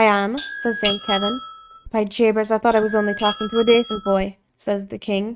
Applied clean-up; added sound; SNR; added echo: neural mask model RNNoise.